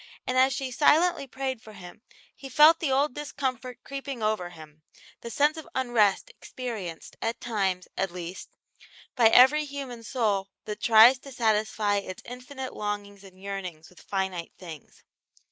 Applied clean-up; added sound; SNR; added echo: neural mask model Resemble Enhance denoiser.